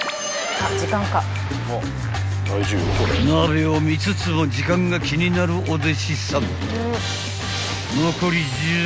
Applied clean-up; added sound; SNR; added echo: none; none; none; none.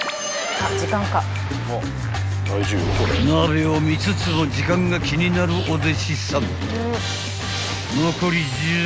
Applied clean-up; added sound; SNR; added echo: none; Bird; 9 dB; none.